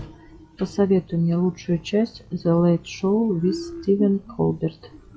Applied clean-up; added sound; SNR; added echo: classical method log-MMSE.